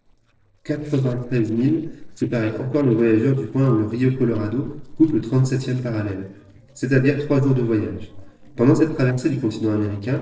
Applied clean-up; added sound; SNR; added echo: neural separator model SepFormer DNS4.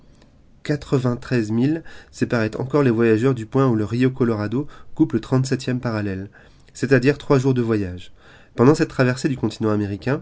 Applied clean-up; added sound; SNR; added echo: none; none; none; none.